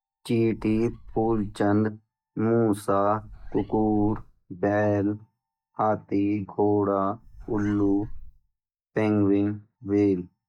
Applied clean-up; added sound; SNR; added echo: neural mask model DeepFilterNet 3.